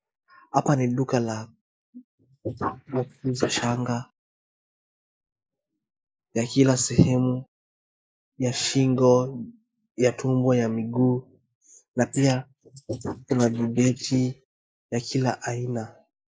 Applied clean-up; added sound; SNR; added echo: neural mask model Resemble Enhance denoiser.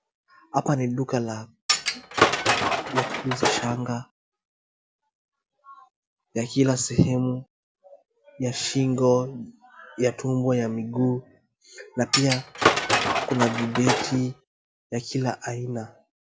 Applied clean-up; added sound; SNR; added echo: none; Tools; -3 dB; none.